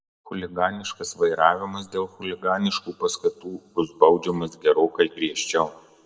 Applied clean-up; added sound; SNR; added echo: none; none; none; reverberation time 1.9 s.